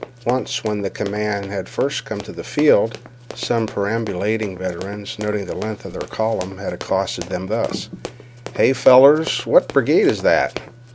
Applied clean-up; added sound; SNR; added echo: none; Run; 16 dB; none.